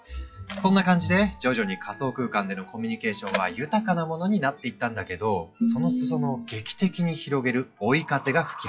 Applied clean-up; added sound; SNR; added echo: classical method WPE with log-MMSE.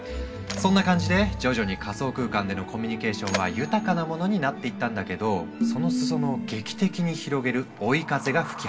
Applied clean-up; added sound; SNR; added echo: none; Mechanisms; 18 dB; reverberation time 1.9 s.